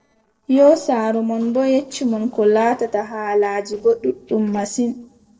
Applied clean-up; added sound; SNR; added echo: neural separator model SepFormer DNS4.